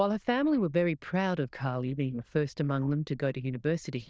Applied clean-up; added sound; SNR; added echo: neural diffusion model UNIVERSE++.